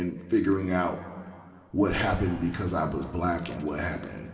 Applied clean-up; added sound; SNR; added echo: none; none; none; reverberation time 2.1 s.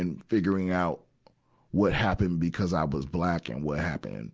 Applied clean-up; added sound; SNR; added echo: none; none; none; none.